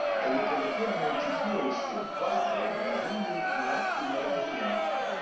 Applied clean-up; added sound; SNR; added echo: none; Crowd; -5 dB; reverberation time 0.6 s.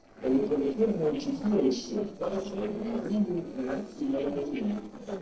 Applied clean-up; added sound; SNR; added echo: neural separator model SepFormer DNS4.